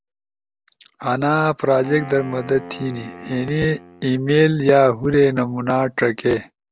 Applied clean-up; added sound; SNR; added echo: none; Wind instrument, woodwind instrument; 18 dB; none.